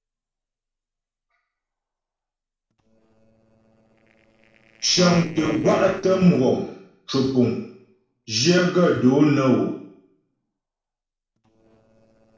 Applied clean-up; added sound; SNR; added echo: neural separator model SepFormer DNS4.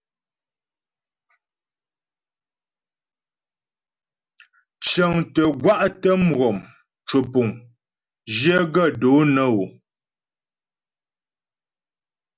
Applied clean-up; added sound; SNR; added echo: none; none; none; none.